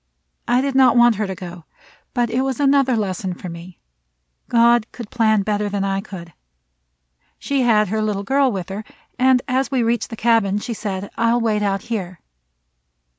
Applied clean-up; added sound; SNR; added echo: none; none; none; none.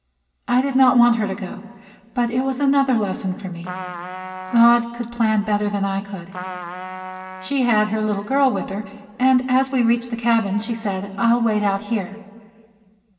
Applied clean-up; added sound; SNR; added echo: none; Trumpet; 12 dB; reverberation time 2.0 s.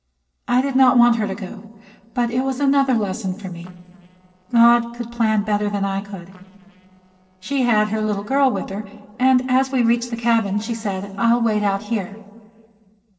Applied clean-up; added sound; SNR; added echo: neural separator model SepFormer DNS4.